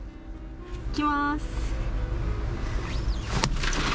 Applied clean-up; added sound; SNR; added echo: none; Bowed string instrument + Wind instrument, woodwind instrument; 17 dB; none.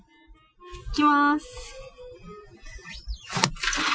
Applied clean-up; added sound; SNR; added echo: classical method Wiener filter.